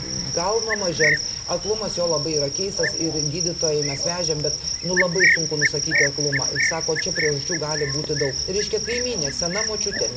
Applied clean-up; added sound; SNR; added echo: none; Cricket; -1 dB; reverberation time 0.9 s.